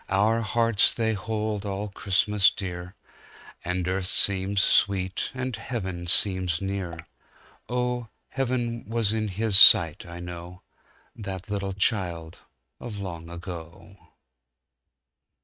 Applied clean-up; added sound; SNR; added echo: neural mask model RNNoise.